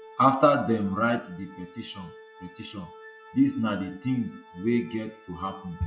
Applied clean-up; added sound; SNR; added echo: classical method log-MMSE.